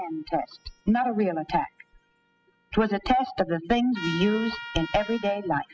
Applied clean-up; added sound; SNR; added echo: classical method spectral subtraction.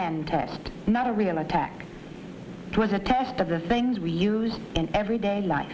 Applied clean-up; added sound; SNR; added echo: none; none; none; none.